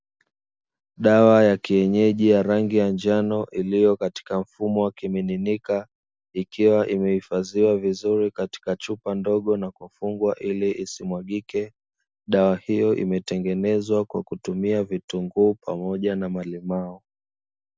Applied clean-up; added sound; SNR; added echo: none; none; none; none.